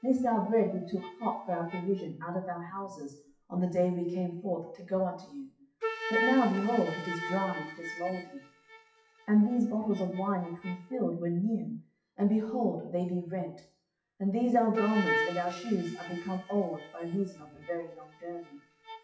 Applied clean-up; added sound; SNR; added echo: classical method WPE with log-MMSE.